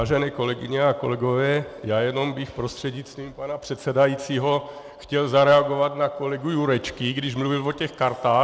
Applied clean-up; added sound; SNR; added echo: none; none; none; none.